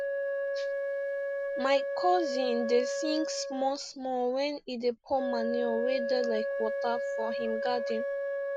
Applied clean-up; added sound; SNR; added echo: none; Wind instrument, woodwind instrument; 1 dB; none.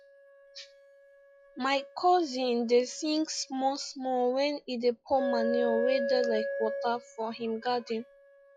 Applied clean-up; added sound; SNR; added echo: classical method log-MMSE.